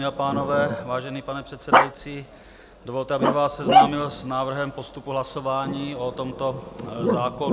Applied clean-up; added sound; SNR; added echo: none; Growling; -2 dB; none.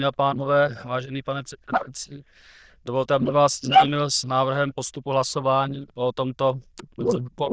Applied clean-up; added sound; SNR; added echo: neural diffusion model UNIVERSE++.